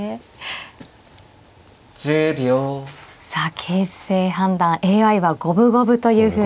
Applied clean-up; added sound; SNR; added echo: none; none; none; none.